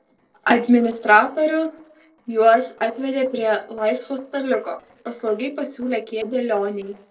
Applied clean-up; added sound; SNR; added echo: neural separator model SepFormer DNS4.